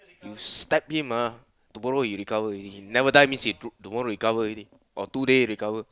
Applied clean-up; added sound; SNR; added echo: none; none; none; none.